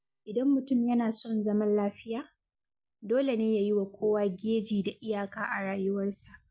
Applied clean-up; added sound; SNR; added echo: none; none; none; none.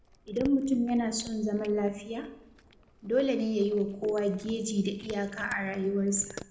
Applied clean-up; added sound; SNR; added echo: none; Cat; 20 dB; reverberation time 0.7 s.